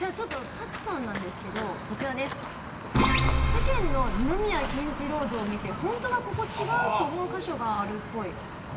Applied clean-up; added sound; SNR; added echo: none; Walk, footsteps; 9 dB; reverberation time 1.4 s.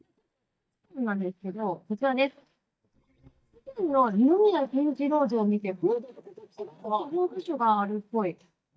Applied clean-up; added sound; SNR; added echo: neural mask model DeepFilterNet 3.